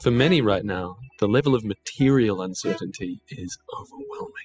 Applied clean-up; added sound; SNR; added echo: classical method spectral subtraction.